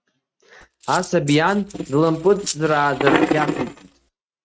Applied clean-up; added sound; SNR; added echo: neural mask model RNNoise.